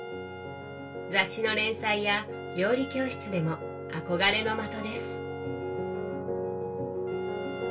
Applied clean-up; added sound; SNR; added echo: none; Trumpet; 17 dB; reverberation time 0.2 s.